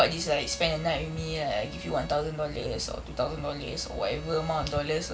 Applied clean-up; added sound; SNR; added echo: none; Bowed string instrument; 19 dB; none.